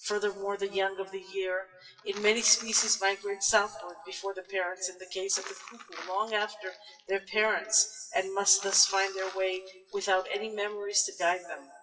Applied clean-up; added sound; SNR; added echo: classical method WPE with log-MMSE.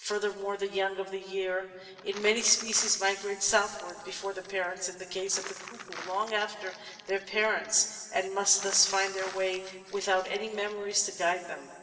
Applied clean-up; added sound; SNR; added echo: none; Crumpling, crinkling; 16 dB; reverberation time 2.7 s.